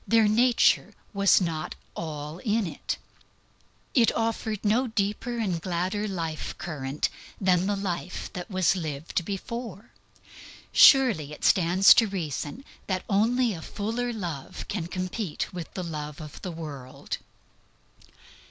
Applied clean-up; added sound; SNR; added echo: none; none; none; none.